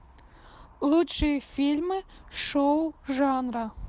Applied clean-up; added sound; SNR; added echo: none; none; none; none.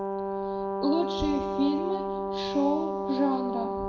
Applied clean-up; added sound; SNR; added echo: none; Brass instrument; 1 dB; reverberation time 1.3 s.